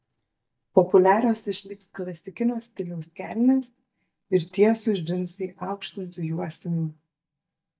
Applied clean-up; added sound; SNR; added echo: neural mask model DeepFilterNet 3.